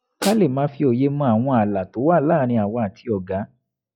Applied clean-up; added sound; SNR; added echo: classical method log-MMSE.